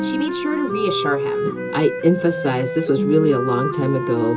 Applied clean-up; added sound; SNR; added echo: none; Wind instrument, woodwind instrument; 4 dB; reverberation time 0.2 s.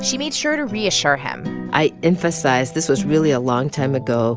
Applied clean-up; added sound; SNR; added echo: none; none; none; none.